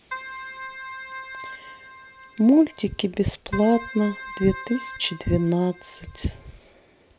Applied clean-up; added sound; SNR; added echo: none; Keyboard (musical); 14 dB; none.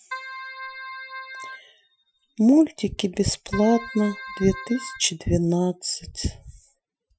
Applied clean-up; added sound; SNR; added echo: classical method Wiener filter.